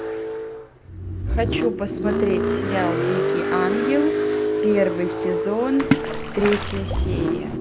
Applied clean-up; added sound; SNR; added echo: none; Car + Splash, splatter; -2 dB; none.